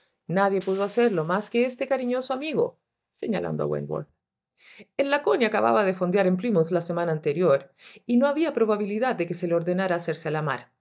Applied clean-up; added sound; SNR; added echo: neural mask model DeepFilterNet 3.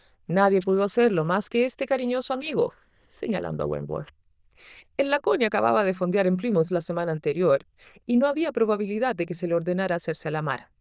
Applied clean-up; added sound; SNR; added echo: neural diffusion model UNIVERSE++.